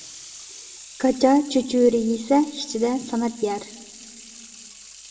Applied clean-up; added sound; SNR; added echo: none; Sink (filling or washing) / Water tap, faucet; 18 dB; reverberation time 1.2 s.